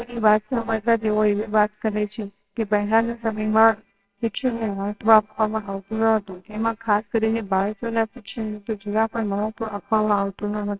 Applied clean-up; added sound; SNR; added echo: neural separator model SepFormer WHAMR!.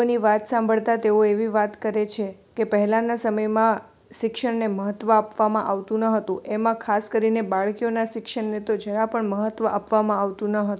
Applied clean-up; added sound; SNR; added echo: none; none; none; none.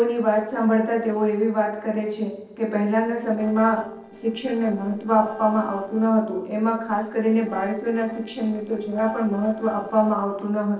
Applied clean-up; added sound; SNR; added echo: neural separator model SepFormer DNS4.